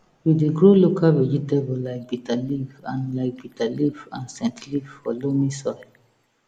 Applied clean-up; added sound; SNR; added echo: neural mask model Resemble Enhance denoiser.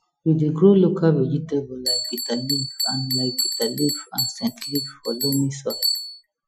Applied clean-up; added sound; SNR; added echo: classical method Wiener filter.